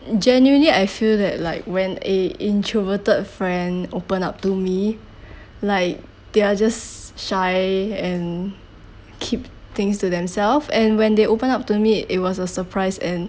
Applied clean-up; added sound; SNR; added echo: none; none; none; none.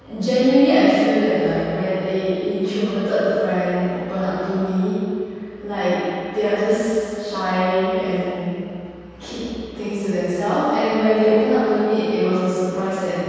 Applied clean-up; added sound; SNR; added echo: none; none; none; reverberation time 2.2 s.